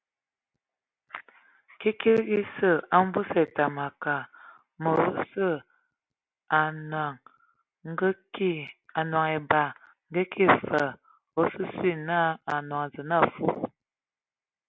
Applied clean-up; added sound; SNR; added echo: none; none; none; none.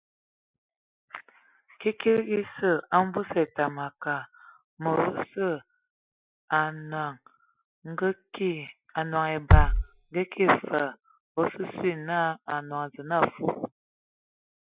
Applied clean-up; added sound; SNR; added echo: classical method Wiener filter.